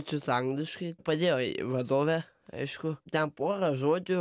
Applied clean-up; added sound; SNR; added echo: none; none; none; none.